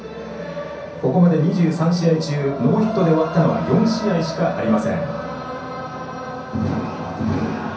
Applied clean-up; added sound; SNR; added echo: none; none; none; reverberation time 0.6 s.